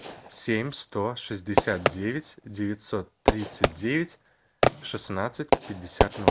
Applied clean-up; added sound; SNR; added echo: none; Fireworks; -2 dB; none.